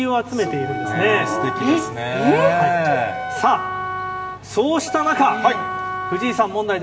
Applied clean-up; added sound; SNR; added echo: none; Wind instrument, woodwind instrument; 8 dB; reverberation time 2.3 s.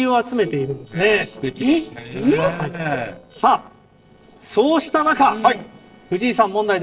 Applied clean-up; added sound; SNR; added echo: neural separator model SepFormer DNS4.